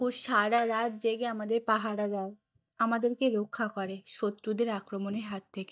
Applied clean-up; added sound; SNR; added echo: neural mask model DeepFilterNet 3.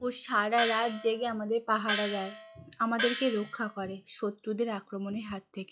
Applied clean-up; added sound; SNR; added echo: classical method log-MMSE.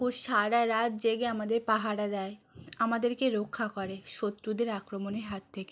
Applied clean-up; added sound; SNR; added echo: none; none; none; none.